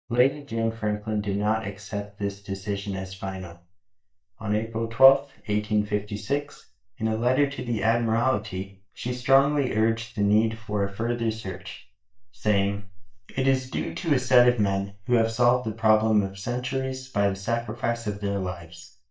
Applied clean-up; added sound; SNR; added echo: neural mask model DeepFilterNet 3.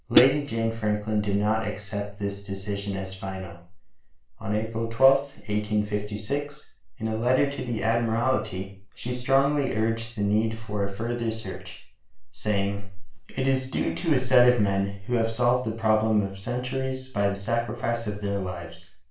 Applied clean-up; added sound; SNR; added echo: none; Hi-hat; -4 dB; reverberation time 0.3 s.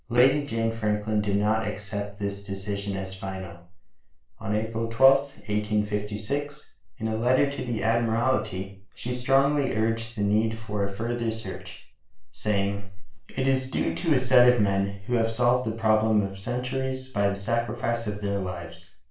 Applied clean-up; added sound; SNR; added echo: neural separator model SepFormer DNS4.